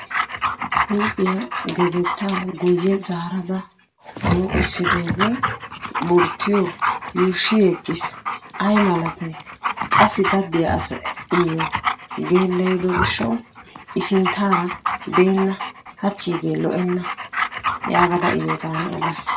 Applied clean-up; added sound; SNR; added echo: none; Dog; 4 dB; reverberation time 0.2 s.